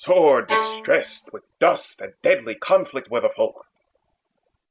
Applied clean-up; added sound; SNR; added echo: none; Bowed string instrument; 4 dB; none.